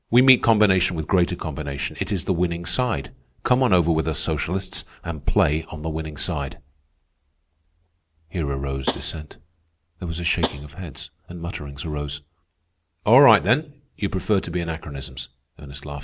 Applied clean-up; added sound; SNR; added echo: none; Tap; 10 dB; none.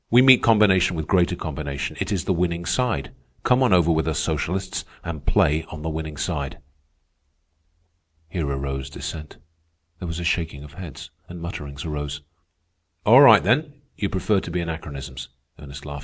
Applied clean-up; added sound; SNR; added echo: none; none; none; none.